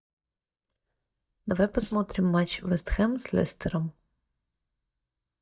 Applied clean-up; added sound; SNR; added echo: neural mask model DeepFilterNet 3.